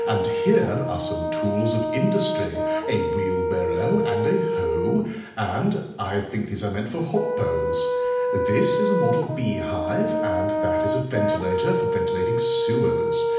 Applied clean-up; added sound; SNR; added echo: none; Brass instrument; -1 dB; reverberation time 0.8 s.